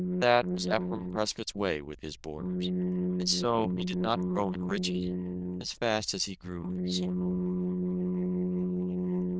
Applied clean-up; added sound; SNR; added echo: neural diffusion model UNIVERSE++.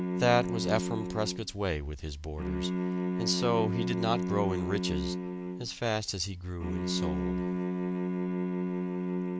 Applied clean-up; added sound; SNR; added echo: none; Bowed string instrument; 0 dB; none.